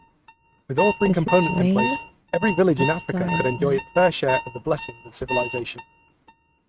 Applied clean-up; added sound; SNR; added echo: neural mask model RNNoise.